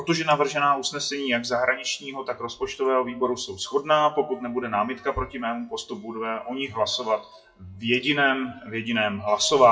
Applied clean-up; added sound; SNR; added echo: classical method WPE with log-MMSE.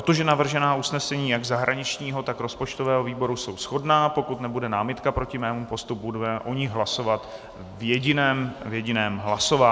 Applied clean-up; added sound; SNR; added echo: none; none; none; none.